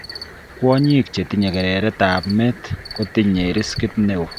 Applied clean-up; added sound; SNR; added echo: none; Cricket; 16 dB; none.